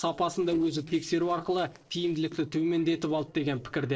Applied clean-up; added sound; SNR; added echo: neural separator model SepFormer DNS4.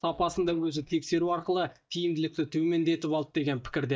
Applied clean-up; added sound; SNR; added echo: neural mask model DeepFilterNet 3.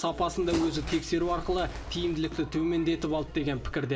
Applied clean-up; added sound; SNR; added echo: none; Bird; 10 dB; reverberation time 1.4 s.